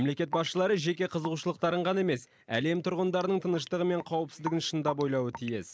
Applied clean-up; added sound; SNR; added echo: neural mask model Resemble Enhance denoiser.